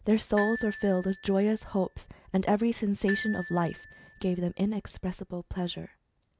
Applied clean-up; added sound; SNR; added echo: none; Glockenspiel; 13 dB; none.